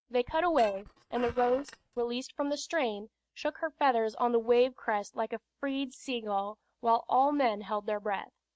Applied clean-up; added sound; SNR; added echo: neural mask model RNNoise.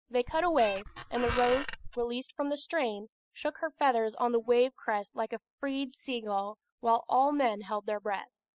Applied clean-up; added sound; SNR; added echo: classical method spectral subtraction.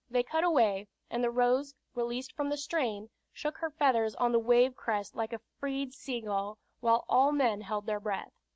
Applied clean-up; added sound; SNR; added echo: none; none; none; none.